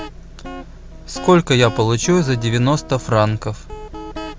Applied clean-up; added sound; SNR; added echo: none; Guitar; 16 dB; none.